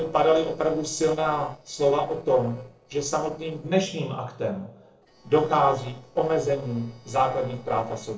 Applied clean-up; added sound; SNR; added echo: neural separator model SepFormer DNS4.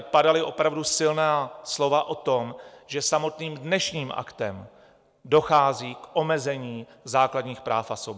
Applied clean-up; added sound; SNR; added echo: none; none; none; none.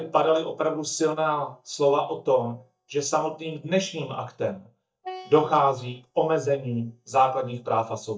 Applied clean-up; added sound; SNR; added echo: neural mask model DeepFilterNet 3.